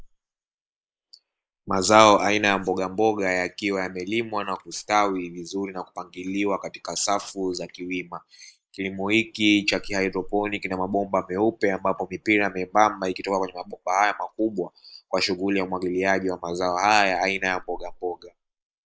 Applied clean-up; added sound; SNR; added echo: neural mask model Resemble Enhance denoiser.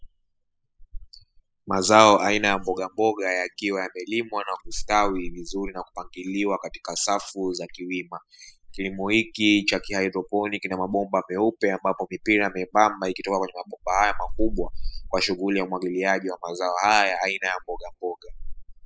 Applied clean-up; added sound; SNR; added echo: classical method spectral subtraction.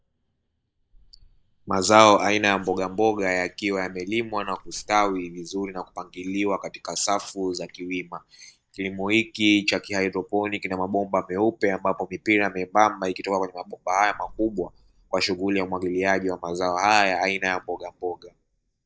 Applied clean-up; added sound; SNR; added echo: neural mask model DeepFilterNet 3.